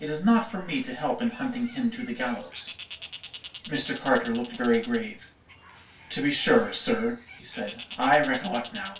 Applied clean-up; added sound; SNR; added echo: none; Bird; 17 dB; reverberation time 0.2 s.